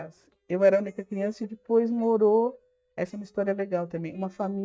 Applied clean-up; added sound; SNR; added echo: neural mask model DeepFilterNet 3.